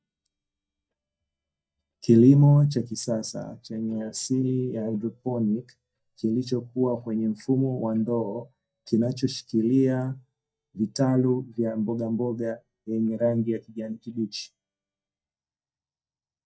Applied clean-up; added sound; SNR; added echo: neural mask model DeepFilterNet 3.